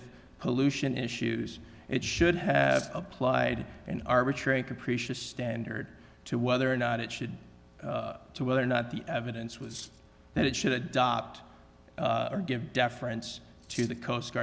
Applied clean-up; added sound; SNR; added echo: none; Cutlery, silverware; 18 dB; none.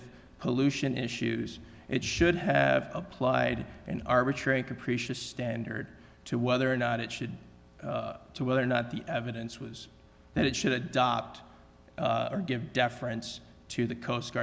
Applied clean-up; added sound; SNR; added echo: none; none; none; none.